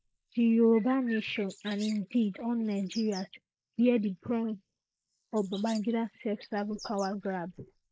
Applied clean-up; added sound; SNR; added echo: neural mask model Resemble Enhance denoiser.